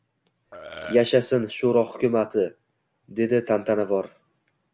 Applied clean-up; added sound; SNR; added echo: none; Burping, eructation; 15 dB; none.